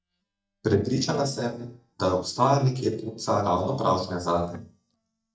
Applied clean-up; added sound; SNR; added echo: neural mask model DeepFilterNet 3.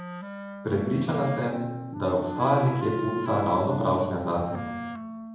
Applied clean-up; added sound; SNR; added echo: none; Wind instrument, woodwind instrument; 7 dB; reverberation time 0.9 s.